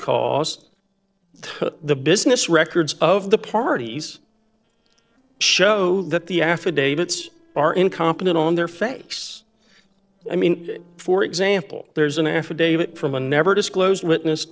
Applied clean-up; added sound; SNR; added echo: neural separator model SepFormer DNS4.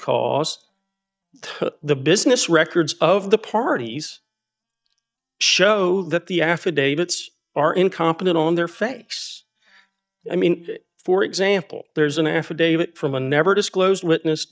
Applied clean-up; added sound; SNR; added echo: neural mask model DeepFilterNet 3.